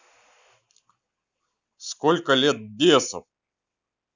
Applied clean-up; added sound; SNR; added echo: none; none; none; none.